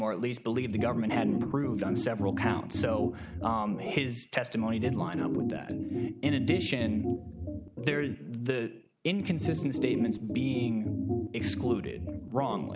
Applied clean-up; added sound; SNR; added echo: none; Organ; 1 dB; none.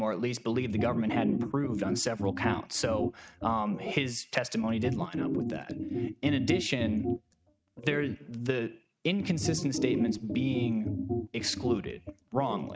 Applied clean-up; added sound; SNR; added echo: neural mask model RNNoise.